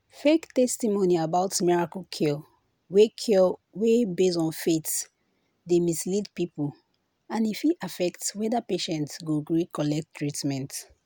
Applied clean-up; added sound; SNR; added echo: none; none; none; none.